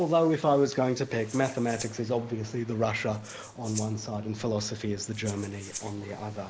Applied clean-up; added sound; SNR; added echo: neural mask model Resemble Enhance denoiser.